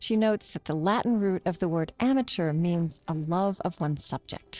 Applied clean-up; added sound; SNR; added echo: neural separator model SepFormer DNS4.